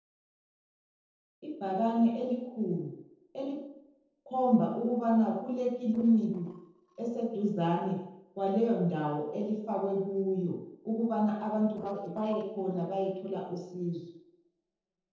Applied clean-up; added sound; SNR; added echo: neural separator model SepFormer DNS4.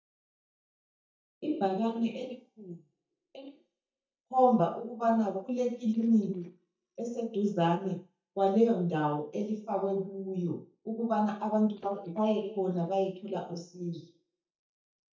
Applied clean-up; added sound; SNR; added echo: neural mask model DeepFilterNet 3.